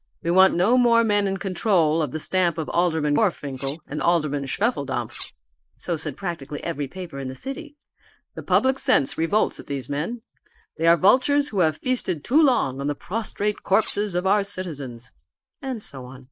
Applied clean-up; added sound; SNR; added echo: neural mask model Resemble Enhance denoiser.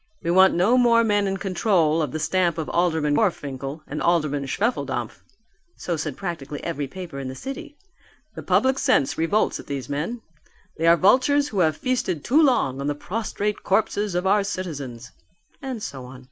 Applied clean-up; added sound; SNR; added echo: none; none; none; none.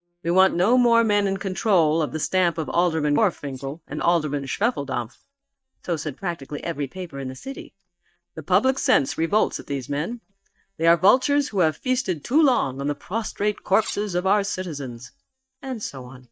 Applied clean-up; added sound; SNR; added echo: neural mask model DeepFilterNet 3.